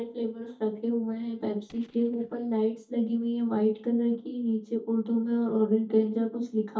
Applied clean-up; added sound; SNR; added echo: neural mask model DeepFilterNet 3.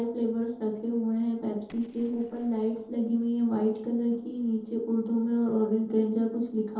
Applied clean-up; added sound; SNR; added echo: neural separator model SepFormer DNS4.